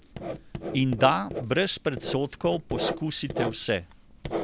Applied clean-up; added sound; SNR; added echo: none; Writing; 6 dB; none.